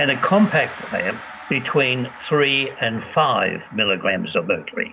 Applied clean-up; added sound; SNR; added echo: none; Gong; 17 dB; none.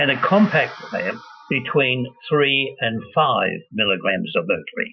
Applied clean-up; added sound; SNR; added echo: classical method Wiener filter.